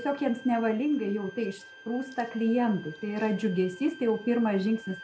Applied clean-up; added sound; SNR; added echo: none; Bowed string instrument; 19 dB; none.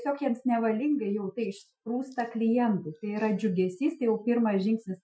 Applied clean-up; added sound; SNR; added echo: classical method Wiener filter.